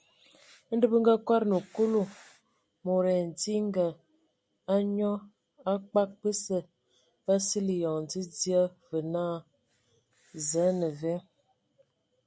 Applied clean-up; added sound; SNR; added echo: none; none; none; none.